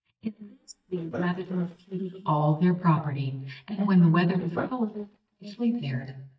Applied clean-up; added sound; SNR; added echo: neural mask model DeepFilterNet 3.